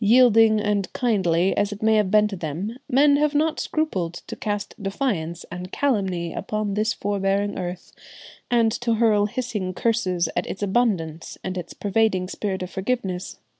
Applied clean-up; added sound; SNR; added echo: none; none; none; none.